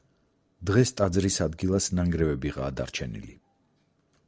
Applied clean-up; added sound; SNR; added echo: none; none; none; none.